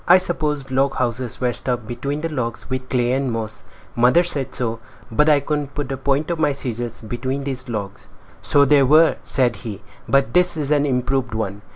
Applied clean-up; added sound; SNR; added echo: none; none; none; none.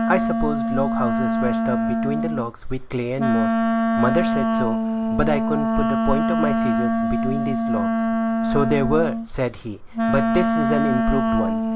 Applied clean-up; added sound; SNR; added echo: none; Wind instrument, woodwind instrument; -4 dB; none.